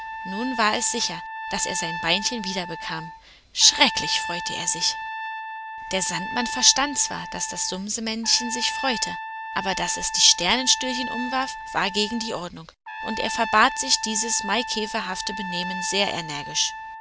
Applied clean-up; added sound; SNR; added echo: none; Trumpet; 8 dB; none.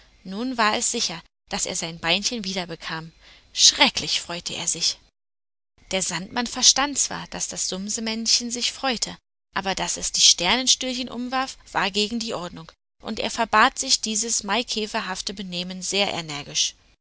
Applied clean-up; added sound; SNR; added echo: none; none; none; none.